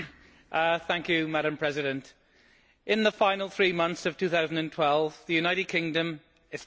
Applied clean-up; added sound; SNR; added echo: none; none; none; none.